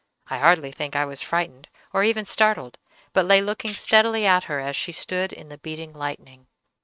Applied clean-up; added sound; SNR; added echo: neural mask model RNNoise.